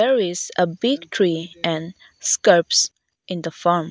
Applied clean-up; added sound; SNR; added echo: none; none; none; none.